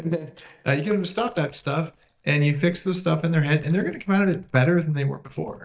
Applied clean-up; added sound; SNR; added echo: neural mask model DeepFilterNet 3.